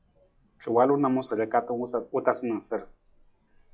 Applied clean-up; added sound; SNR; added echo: classical method log-MMSE.